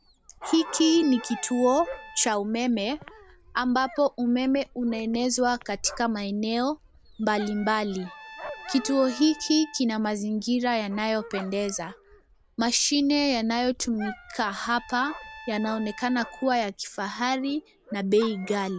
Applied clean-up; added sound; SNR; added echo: none; Dog + Trumpet; 17 dB; none.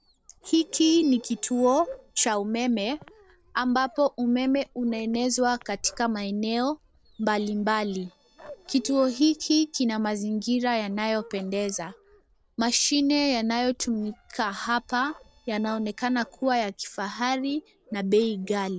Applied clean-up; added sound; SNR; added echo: neural separator model SepFormer DNS4.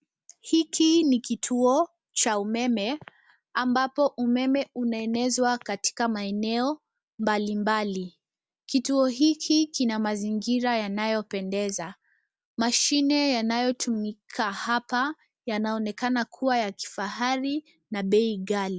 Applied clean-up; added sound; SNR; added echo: none; none; none; none.